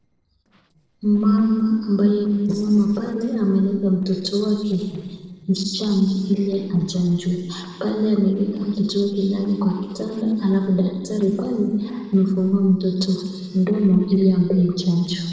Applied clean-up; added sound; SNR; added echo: neural separator model SepFormer DNS4.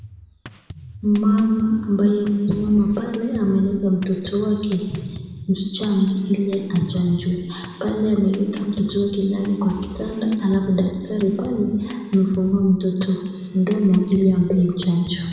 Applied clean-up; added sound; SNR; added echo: none; Drum kit; 20 dB; reverberation time 1.5 s.